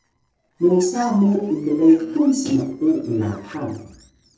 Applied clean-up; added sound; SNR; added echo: neural separator model SepFormer DNS4.